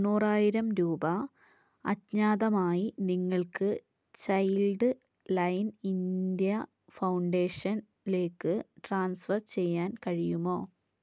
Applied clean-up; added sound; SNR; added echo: none; none; none; none.